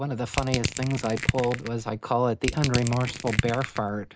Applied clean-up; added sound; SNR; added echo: none; Crushing; 4 dB; none.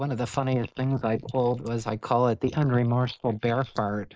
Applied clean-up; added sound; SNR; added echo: neural mask model Resemble Enhance denoiser.